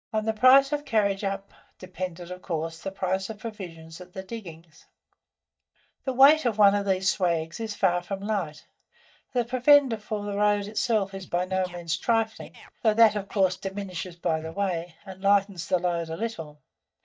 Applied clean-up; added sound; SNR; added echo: neural mask model DeepFilterNet 3.